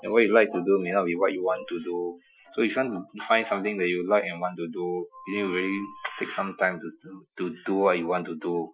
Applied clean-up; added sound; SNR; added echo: classical method Wiener filter.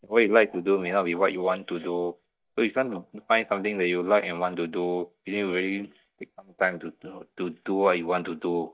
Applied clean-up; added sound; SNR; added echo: neural mask model DeepFilterNet 3.